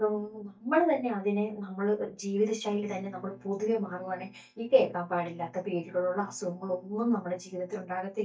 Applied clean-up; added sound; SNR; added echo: neural mask model DeepFilterNet 3.